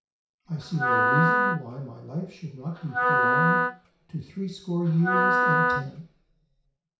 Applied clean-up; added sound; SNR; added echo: none; Wind instrument, woodwind instrument; -5 dB; reverberation time 0.6 s.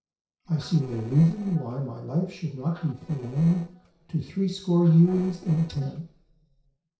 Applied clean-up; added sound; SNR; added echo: neural separator model SepFormer DNS4.